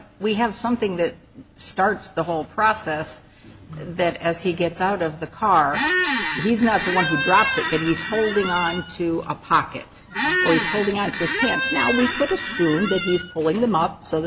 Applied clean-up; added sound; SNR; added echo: none; Squeak; 3 dB; none.